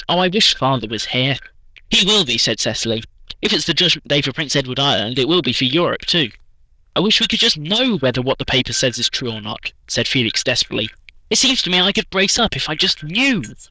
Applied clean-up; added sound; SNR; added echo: neural diffusion model UNIVERSE++.